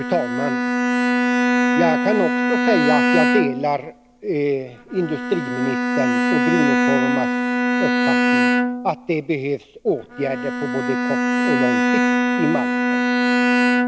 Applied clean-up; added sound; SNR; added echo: none; Bowed string instrument; -5 dB; none.